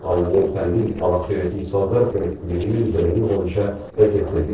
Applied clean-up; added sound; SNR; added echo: neural separator model SepFormer DNS4.